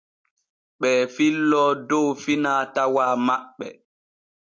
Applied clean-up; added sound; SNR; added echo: none; none; none; none.